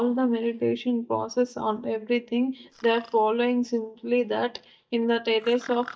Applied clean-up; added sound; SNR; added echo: neural mask model DeepFilterNet 3.